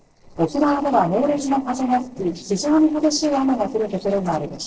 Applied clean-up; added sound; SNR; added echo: neural separator model SepFormer DNS4.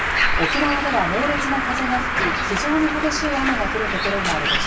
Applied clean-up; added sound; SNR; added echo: none; Bird; -2 dB; reverberation time 2.3 s.